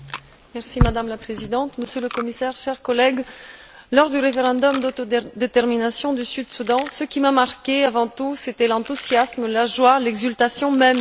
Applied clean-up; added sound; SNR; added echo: none; Chewing, mastication; 20 dB; none.